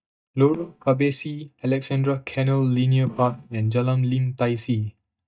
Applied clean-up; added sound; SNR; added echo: neural mask model DeepFilterNet 3.